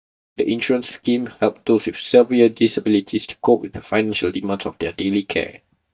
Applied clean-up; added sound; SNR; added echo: neural mask model DeepFilterNet 3.